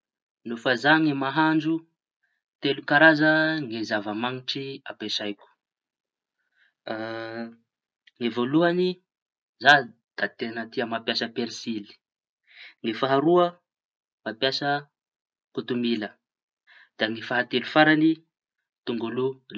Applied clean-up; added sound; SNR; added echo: none; none; none; none.